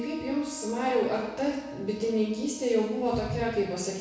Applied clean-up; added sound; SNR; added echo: none; Wind instrument, woodwind instrument; 19 dB; reverberation time 1.0 s.